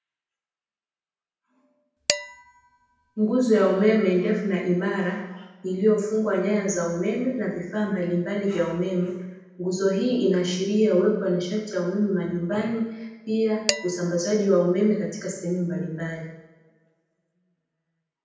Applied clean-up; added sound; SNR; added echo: none; Dishes, pots, and pans; 10 dB; reverberation time 0.9 s.